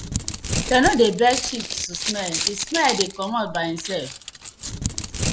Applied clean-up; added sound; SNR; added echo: none; Crumpling, crinkling; 5 dB; none.